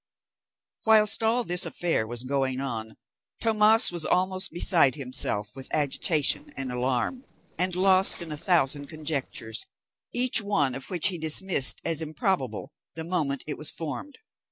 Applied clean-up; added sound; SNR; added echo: neural separator model SepFormer DNS4.